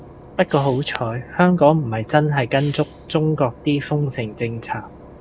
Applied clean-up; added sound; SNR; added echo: none; Engine / Boat, Water vehicle + Hiss; 19 dB; none.